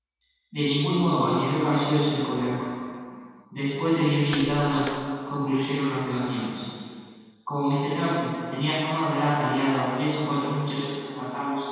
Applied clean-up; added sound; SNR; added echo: none; Tap; 16 dB; reverberation time 2.1 s.